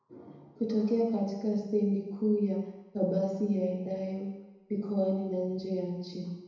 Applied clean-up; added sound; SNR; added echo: none; none; none; reverberation time 1.0 s.